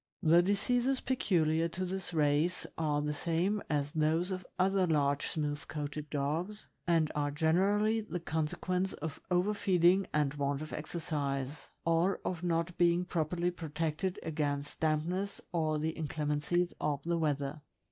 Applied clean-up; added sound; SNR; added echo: neural mask model DeepFilterNet 3.